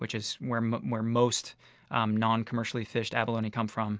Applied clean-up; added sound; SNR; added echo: none; none; none; none.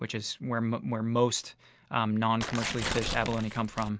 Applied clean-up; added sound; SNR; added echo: none; Tearing; 5 dB; none.